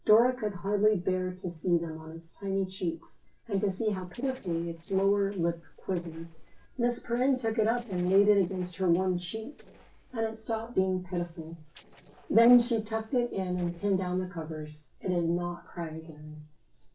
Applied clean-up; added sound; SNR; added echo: neural separator model SepFormer DNS4.